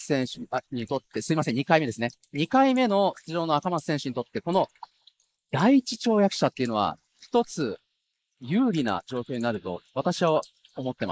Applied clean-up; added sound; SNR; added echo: neural mask model Resemble Enhance denoiser.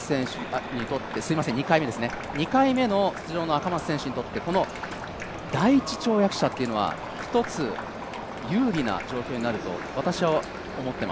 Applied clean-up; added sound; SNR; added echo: none; Sink (filling or washing) / Water tap, faucet; 15 dB; none.